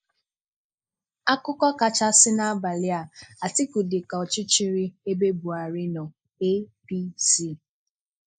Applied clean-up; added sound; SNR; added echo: neural mask model Resemble Enhance denoiser.